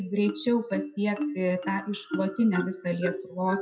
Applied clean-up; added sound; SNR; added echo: classical method WPE with log-MMSE.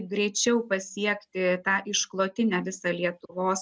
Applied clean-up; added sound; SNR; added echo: none; none; none; none.